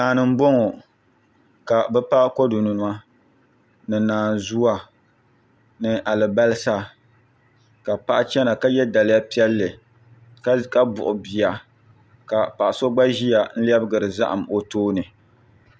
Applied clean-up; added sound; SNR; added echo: none; none; none; none.